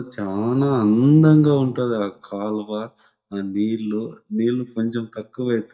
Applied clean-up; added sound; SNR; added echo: neural mask model DeepFilterNet 3.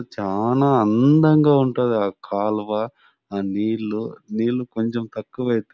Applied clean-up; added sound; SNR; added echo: none; none; none; none.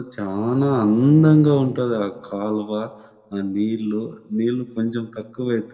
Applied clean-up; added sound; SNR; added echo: neural separator model SepFormer DNS4.